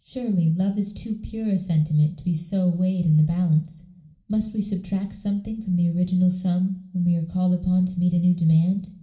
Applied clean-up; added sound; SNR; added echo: none; none; none; reverberation time 0.6 s.